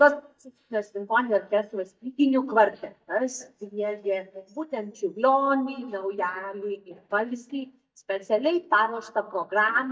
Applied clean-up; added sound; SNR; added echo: neural mask model DeepFilterNet 3.